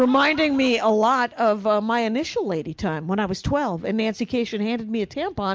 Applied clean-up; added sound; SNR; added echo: none; none; none; none.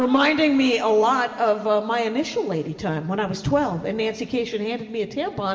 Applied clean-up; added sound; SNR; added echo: none; none; none; reverberation time 1.9 s.